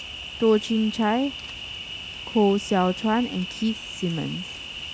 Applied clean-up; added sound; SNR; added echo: none; Cricket; 11 dB; none.